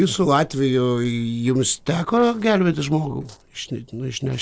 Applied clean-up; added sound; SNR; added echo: neural separator model SepFormer DNS4.